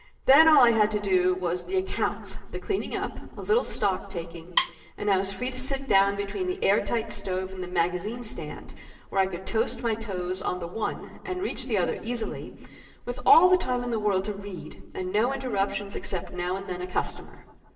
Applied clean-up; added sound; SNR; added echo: neural separator model SepFormer DNS4.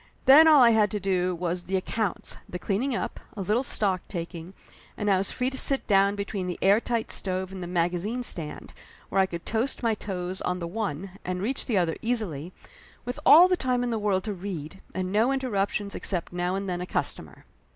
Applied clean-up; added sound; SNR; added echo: none; none; none; none.